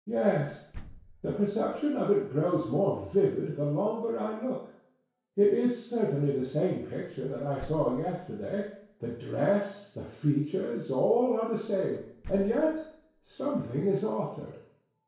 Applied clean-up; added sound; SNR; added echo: none; Slam; 19 dB; reverberation time 0.6 s.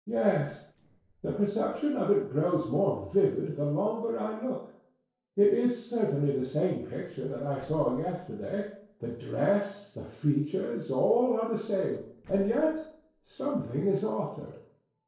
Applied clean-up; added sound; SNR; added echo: neural separator model SepFormer DNS4.